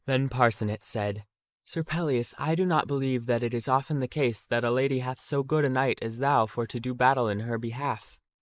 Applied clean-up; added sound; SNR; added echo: neural mask model Resemble Enhance denoiser.